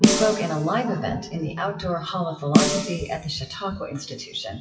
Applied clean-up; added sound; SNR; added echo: classical method WPE with log-MMSE.